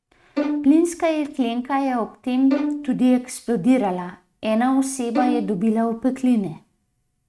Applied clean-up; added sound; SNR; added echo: neural mask model RNNoise.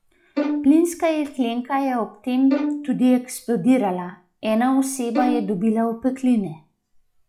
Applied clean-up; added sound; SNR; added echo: classical method log-MMSE.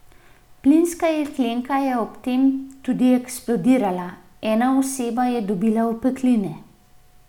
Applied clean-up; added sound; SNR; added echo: none; none; none; none.